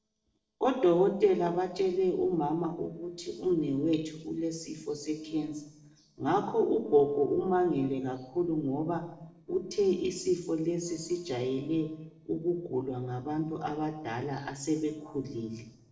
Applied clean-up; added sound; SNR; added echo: neural separator model SepFormer DNS4.